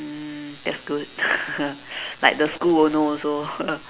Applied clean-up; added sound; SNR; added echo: none; none; none; none.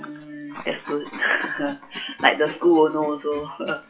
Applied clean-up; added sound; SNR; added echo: classical method WPE with log-MMSE.